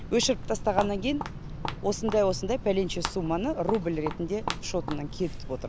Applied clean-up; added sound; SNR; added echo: none; Walk, footsteps; 7 dB; none.